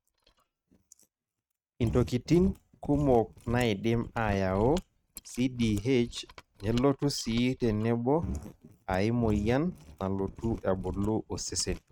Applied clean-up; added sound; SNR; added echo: neural mask model RNNoise.